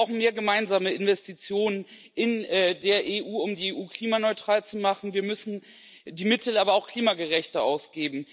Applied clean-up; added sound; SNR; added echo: none; none; none; none.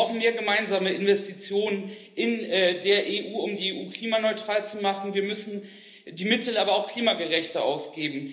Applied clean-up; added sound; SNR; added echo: none; none; none; reverberation time 0.8 s.